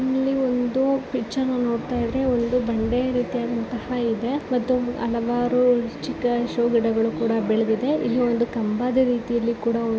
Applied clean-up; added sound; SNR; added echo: none; none; none; none.